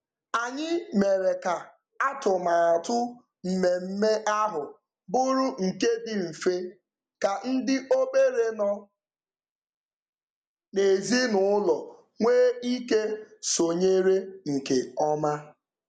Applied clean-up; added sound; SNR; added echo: none; none; none; none.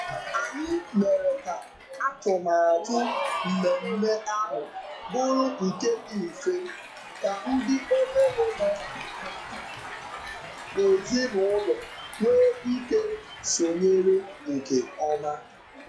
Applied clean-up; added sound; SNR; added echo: classical method log-MMSE.